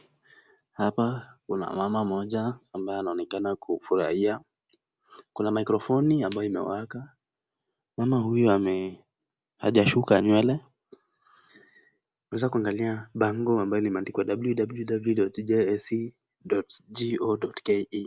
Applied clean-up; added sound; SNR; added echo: none; none; none; none.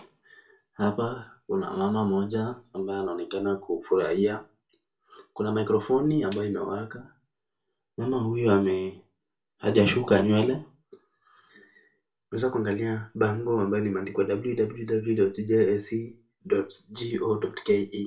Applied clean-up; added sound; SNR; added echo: none; none; none; reverberation time 0.2 s.